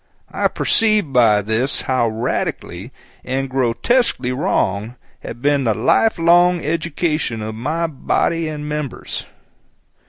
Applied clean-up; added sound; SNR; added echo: none; none; none; none.